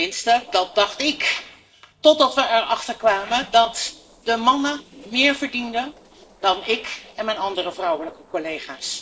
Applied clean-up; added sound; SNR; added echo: neural separator model SepFormer DNS4.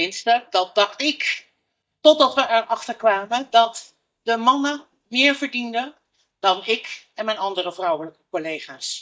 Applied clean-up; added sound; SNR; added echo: neural mask model DeepFilterNet 3.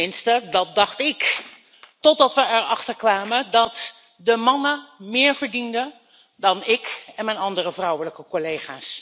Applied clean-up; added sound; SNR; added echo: none; none; none; none.